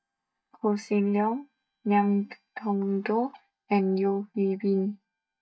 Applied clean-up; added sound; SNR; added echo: neural mask model DeepFilterNet 3.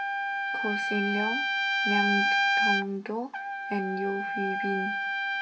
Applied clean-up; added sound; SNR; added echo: none; Trumpet; -4 dB; reverberation time 0.2 s.